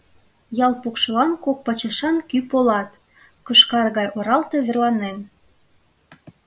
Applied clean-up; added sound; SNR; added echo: none; none; none; none.